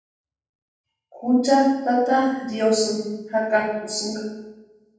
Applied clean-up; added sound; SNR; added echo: none; none; none; reverberation time 1.2 s.